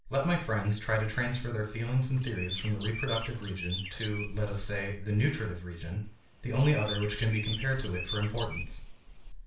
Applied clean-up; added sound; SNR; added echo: none; Chirp, tweet; 10 dB; reverberation time 0.3 s.